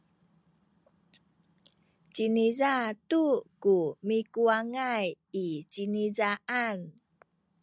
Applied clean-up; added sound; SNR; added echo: none; none; none; none.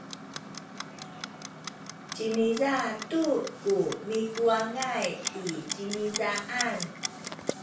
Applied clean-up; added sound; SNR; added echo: none; Clock; 8 dB; reverberation time 0.4 s.